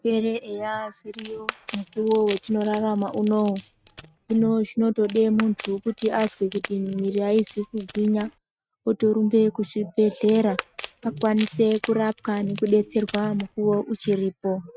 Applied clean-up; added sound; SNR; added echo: neural mask model RNNoise.